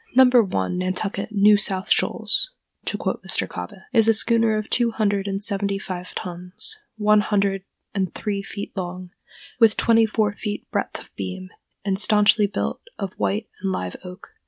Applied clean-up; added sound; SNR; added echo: none; none; none; none.